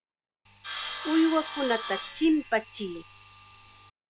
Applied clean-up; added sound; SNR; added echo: none; Sawing; 10 dB; none.